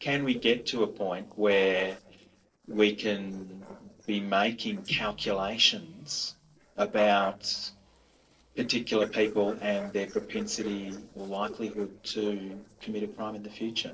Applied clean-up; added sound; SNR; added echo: neural separator model SepFormer DNS4.